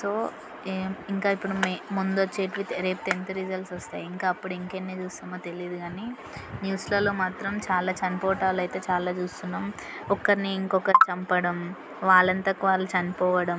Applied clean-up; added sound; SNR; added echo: none; none; none; none.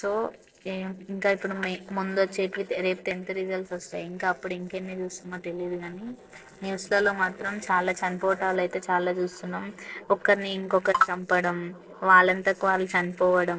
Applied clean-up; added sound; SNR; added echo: neural separator model SepFormer DNS4.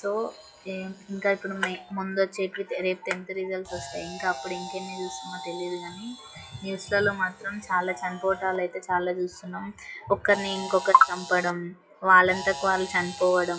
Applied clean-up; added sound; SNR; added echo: classical method WPE with log-MMSE.